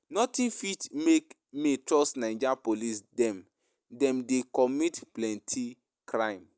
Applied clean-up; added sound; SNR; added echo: none; none; none; none.